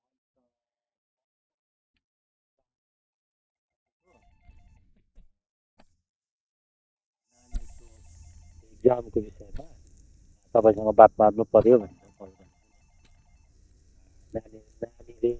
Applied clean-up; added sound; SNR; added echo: neural mask model DeepFilterNet 3.